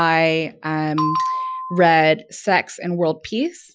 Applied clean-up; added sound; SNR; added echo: classical method Wiener filter.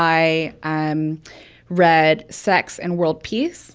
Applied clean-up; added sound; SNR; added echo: none; none; none; none.